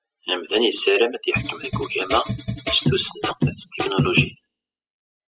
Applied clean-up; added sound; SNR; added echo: classical method spectral subtraction.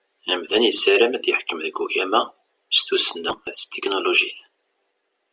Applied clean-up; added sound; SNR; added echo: none; none; none; none.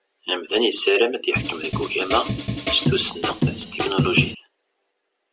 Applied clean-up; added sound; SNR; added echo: none; Drum kit; 1 dB; none.